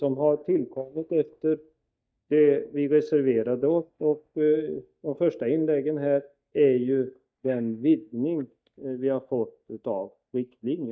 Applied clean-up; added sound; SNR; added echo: neural mask model DeepFilterNet 3.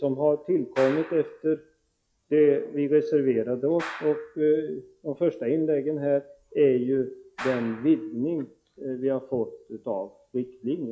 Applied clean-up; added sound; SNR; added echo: classical method log-MMSE.